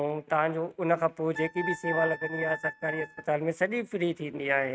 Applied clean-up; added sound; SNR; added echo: neural mask model RNNoise.